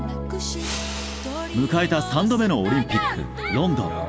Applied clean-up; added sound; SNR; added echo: none; none; none; none.